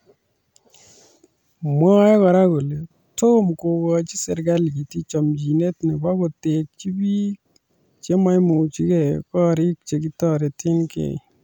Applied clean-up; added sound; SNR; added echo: none; none; none; none.